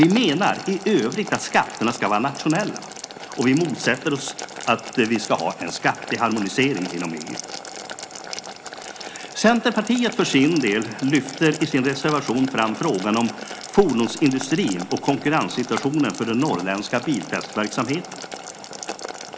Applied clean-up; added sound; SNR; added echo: none; Boiling; 13 dB; none.